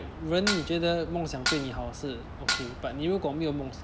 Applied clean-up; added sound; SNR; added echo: none; Dishes, pots, and pans; 4 dB; none.